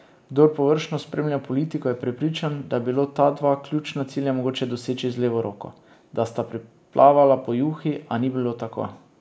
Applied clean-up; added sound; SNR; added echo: none; none; none; none.